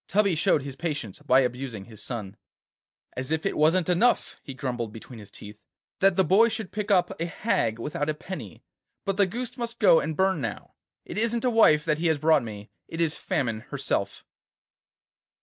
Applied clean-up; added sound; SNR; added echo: none; none; none; none.